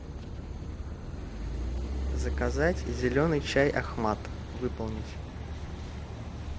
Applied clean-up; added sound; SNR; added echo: none; Car passing by / Idling / Accelerating, revving, vroom; 2 dB; none.